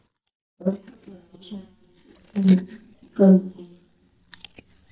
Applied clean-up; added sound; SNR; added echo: neural mask model DeepFilterNet 3.